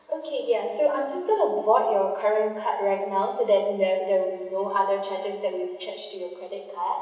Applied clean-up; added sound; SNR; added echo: none; none; none; reverberation time 1.1 s.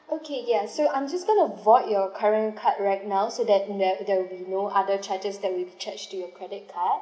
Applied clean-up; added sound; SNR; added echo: none; none; none; none.